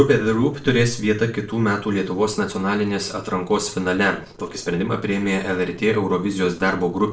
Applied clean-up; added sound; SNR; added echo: neural separator model SepFormer DNS4.